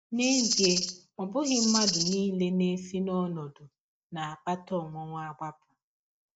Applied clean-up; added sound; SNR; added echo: neural mask model DeepFilterNet 3.